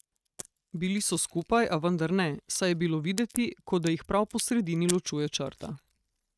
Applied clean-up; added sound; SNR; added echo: neural mask model RNNoise.